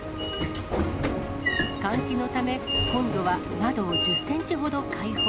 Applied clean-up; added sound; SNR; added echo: none; Sliding door / Train; 1 dB; none.